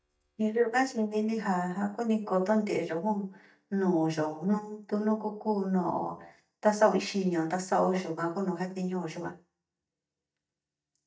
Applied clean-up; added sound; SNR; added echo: neural mask model DeepFilterNet 3.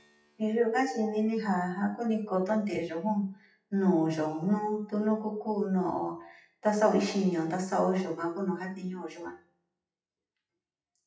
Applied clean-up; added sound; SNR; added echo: classical method WPE with log-MMSE.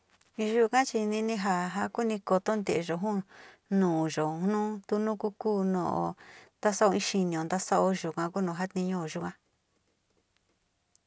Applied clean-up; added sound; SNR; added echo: none; none; none; none.